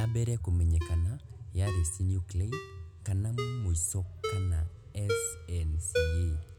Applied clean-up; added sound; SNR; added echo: none; Ringtone; 10 dB; none.